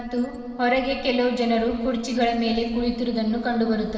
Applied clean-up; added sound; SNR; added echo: none; Bird; 19 dB; reverberation time 2.6 s.